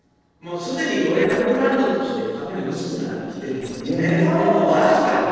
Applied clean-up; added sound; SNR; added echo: neural separator model SepFormer DNS4.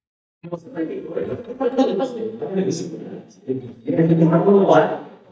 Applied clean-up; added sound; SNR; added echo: neural mask model DeepFilterNet 3.